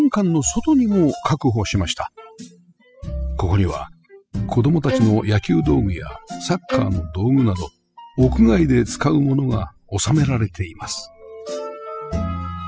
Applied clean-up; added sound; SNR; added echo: classical method spectral subtraction.